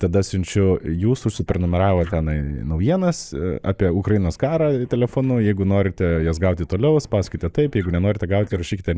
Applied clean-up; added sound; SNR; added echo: neural mask model Resemble Enhance denoiser.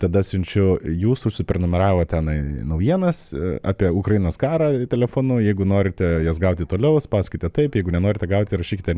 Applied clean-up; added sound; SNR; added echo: none; none; none; none.